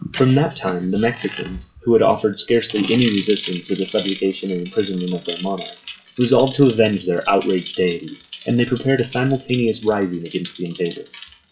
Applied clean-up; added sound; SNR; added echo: classical method WPE with log-MMSE.